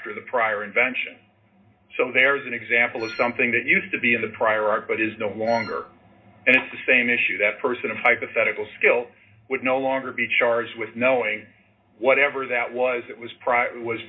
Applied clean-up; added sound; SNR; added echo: none; Wind instrument, woodwind instrument; 19 dB; reverberation time 0.2 s.